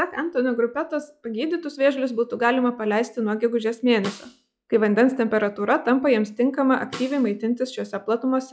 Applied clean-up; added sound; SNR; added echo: classical method log-MMSE.